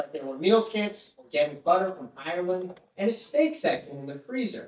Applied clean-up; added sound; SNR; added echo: neural mask model DeepFilterNet 3.